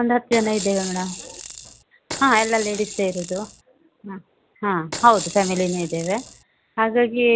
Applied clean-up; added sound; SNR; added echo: none; Rattle / Rattle (instrument); 11 dB; none.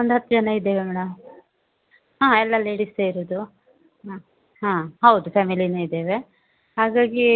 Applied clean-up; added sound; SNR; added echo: none; none; none; none.